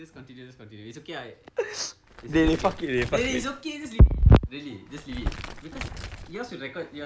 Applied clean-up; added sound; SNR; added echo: none; Crumpling, crinkling; 10 dB; none.